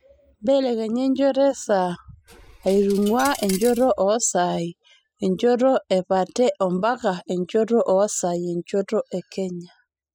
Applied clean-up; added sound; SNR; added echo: classical method spectral subtraction.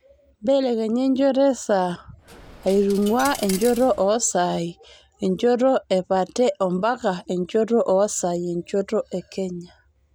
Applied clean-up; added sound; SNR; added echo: none; Coin (dropping); 15 dB; none.